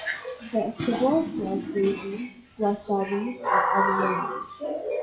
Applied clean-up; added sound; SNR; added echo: classical method WPE with log-MMSE.